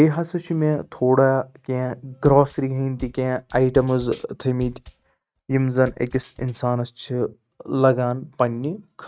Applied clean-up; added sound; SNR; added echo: neural mask model RNNoise.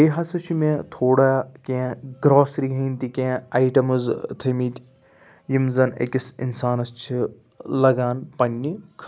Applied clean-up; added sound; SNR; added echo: none; none; none; none.